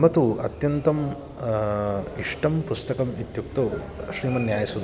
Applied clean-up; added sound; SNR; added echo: none; none; none; none.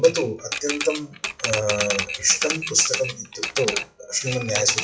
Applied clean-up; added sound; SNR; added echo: classical method WPE with log-MMSE.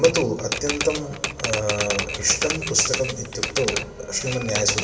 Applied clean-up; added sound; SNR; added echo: none; Typewriter; 4 dB; reverberation time 1.6 s.